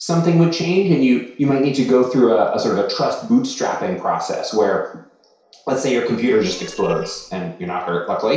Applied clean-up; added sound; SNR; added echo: neural separator model SepFormer DNS4.